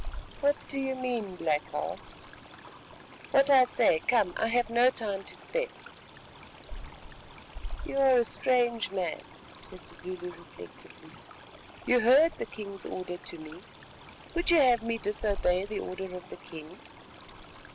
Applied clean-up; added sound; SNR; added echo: none; Stream; 13 dB; none.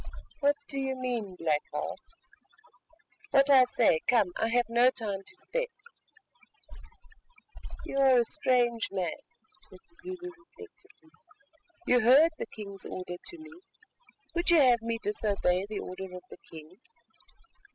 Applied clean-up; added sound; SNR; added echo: classical method spectral subtraction.